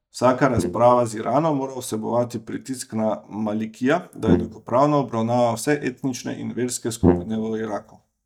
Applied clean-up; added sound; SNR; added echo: neural mask model DeepFilterNet 3.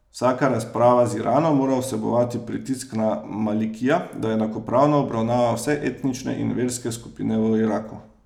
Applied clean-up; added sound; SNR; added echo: none; none; none; none.